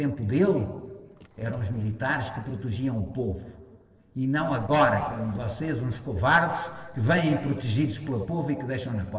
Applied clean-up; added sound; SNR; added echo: neural separator model SepFormer DNS4.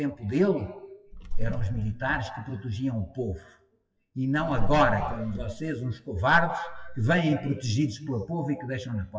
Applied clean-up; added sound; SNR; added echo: classical method WPE with log-MMSE.